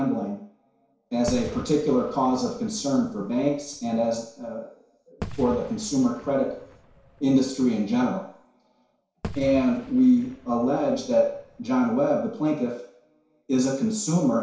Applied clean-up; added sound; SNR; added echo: none; Fireworks; 17 dB; reverberation time 0.6 s.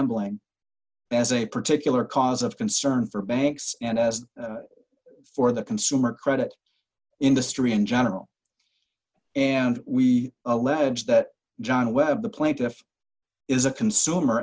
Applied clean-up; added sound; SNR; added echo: none; none; none; none.